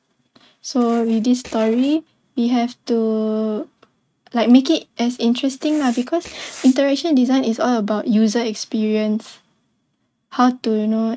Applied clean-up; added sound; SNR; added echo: neural mask model RNNoise.